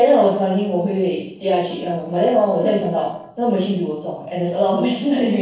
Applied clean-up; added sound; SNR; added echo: neural separator model SepFormer DNS4.